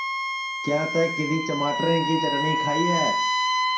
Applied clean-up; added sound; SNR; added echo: none; Wind instrument, woodwind instrument; -1 dB; reverberation time 0.5 s.